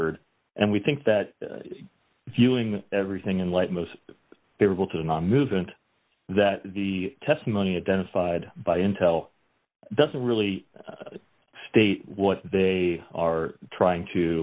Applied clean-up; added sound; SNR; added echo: none; none; none; none.